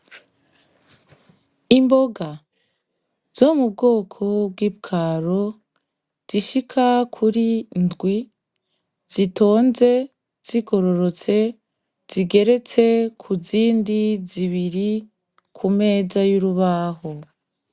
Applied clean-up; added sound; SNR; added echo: none; none; none; none.